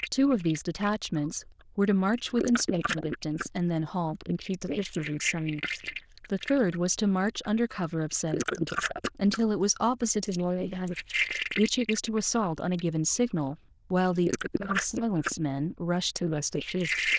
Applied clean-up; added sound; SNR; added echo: neural diffusion model UNIVERSE++.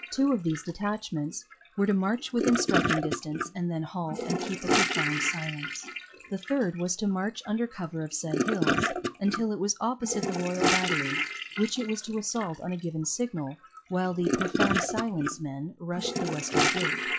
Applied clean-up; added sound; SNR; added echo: classical method log-MMSE.